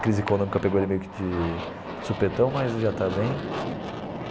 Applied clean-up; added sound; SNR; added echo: none; Aircraft; 7 dB; none.